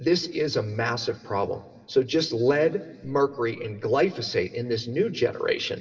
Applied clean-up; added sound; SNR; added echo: none; none; none; reverberation time 2.8 s.